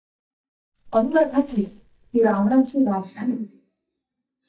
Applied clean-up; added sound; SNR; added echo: neural mask model DeepFilterNet 3.